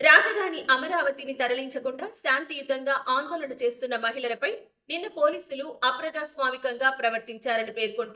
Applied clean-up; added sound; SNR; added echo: neural mask model DeepFilterNet 3.